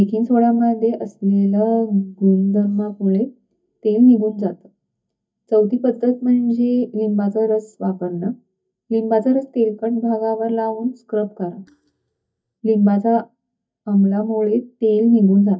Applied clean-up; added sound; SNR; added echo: neural mask model DeepFilterNet 3.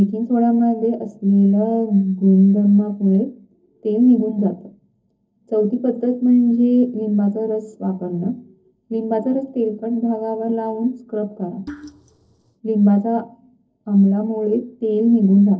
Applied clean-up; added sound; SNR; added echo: neural separator model SepFormer DNS4.